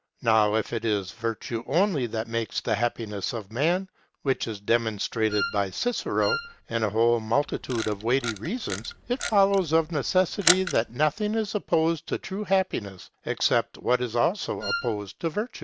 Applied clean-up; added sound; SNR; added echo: none; Wind instrument, woodwind instrument + Camera; 7 dB; none.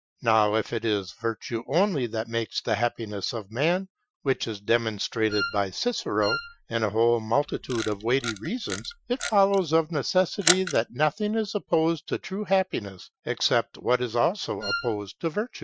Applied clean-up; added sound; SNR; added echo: classical method Wiener filter.